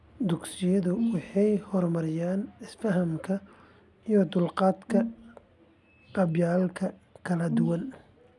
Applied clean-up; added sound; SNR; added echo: none; Brass instrument; 4 dB; none.